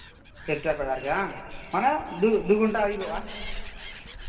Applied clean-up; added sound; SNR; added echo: none; Animal; 12 dB; reverberation time 2.3 s.